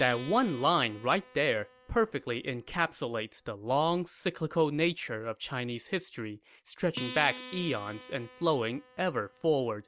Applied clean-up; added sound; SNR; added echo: none; Acoustic guitar; 19 dB; none.